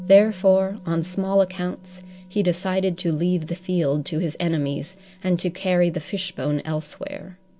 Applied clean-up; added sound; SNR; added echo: none; Musical instrument; 20 dB; none.